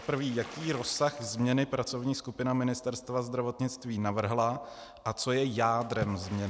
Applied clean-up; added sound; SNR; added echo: none; Water / Splash, splatter; 18 dB; none.